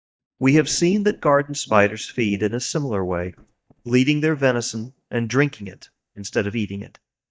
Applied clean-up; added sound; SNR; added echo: neural mask model DeepFilterNet 3.